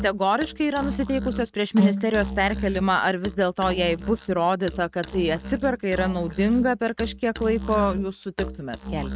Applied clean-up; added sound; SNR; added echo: neural mask model RNNoise.